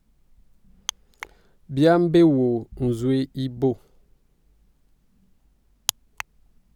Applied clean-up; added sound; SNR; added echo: none; none; none; none.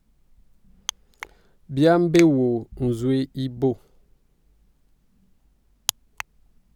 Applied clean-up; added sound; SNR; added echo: none; Finger snapping; 16 dB; none.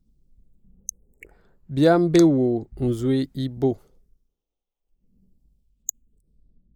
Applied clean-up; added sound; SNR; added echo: neural mask model Resemble Enhance denoiser.